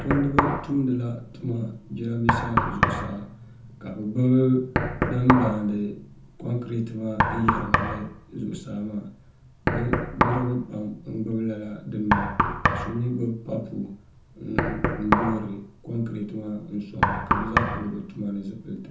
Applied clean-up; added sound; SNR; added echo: none; Knock; 0 dB; reverberation time 0.5 s.